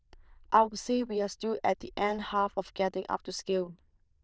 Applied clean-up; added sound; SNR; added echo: neural diffusion model UNIVERSE++.